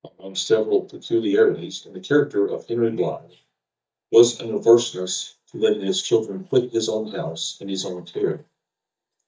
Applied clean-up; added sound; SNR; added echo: neural mask model DeepFilterNet 3.